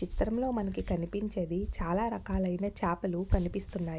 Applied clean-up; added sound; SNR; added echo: none; Hands; 6 dB; none.